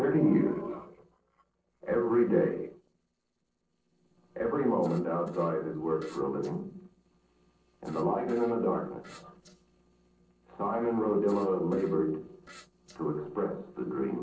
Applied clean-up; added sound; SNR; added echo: neural separator model SepFormer DNS4.